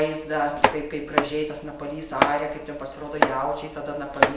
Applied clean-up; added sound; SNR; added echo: none; Domestic sounds, home sounds; -1 dB; none.